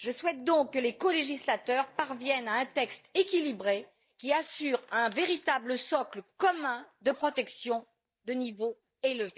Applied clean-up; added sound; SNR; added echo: neural mask model DeepFilterNet 3.